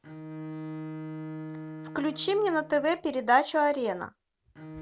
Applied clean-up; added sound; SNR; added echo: none; Bowed string instrument; 12 dB; none.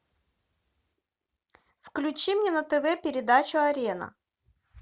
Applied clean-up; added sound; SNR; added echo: none; none; none; none.